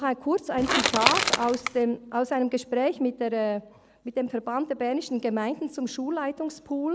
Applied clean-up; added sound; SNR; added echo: none; Crushing / Wood; -2 dB; none.